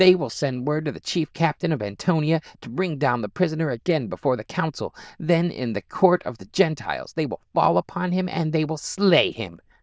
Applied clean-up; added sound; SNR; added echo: neural diffusion model UNIVERSE++.